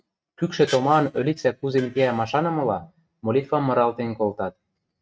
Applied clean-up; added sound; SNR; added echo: neural mask model RNNoise.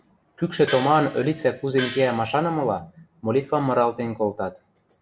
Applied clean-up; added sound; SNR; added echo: none; Gong; 11 dB; none.